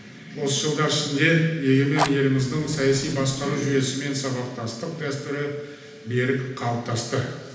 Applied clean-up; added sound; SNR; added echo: none; Fire; 12 dB; reverberation time 0.8 s.